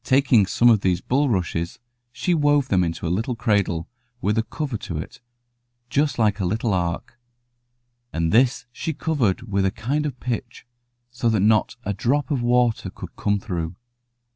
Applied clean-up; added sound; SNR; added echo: none; none; none; none.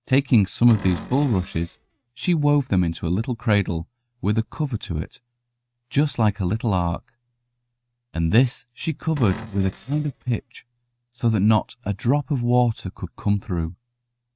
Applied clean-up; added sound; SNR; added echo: neural mask model RNNoise.